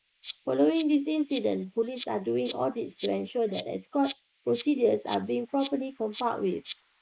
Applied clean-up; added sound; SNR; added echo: neural mask model Resemble Enhance denoiser.